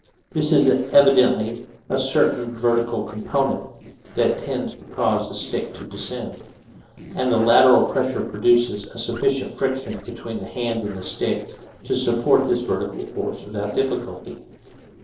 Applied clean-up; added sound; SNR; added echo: neural separator model SepFormer DNS4.